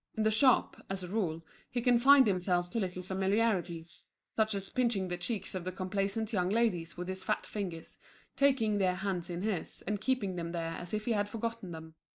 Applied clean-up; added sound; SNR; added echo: neural mask model Resemble Enhance denoiser.